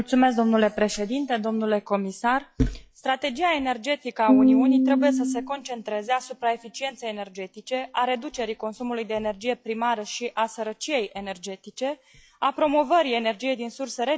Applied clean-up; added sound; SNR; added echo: classical method log-MMSE.